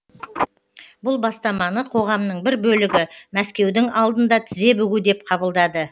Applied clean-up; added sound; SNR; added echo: none; Telephone; 13 dB; none.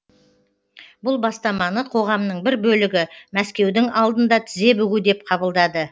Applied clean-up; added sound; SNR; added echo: none; none; none; none.